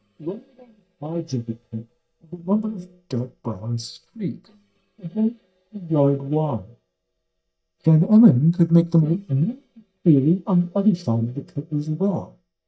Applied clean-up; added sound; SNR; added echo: neural mask model DeepFilterNet 3.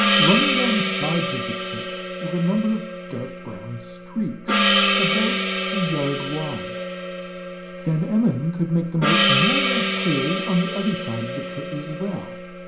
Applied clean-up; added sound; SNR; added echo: none; Gong; -2 dB; reverberation time 0.5 s.